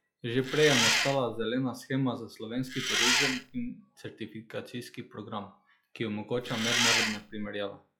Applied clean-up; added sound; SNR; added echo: classical method log-MMSE.